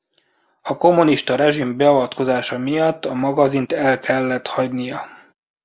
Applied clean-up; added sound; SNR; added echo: none; none; none; none.